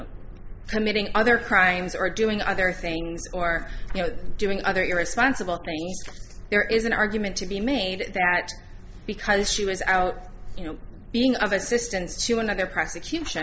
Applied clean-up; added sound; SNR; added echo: none; none; none; none.